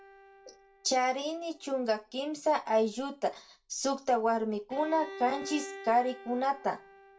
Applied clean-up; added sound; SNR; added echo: none; Bowed string instrument; 17 dB; reverberation time 0.2 s.